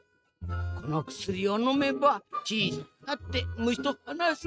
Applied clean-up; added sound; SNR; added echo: neural mask model RNNoise.